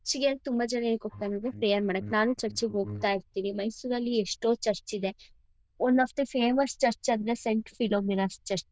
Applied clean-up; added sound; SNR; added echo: neural diffusion model UNIVERSE++.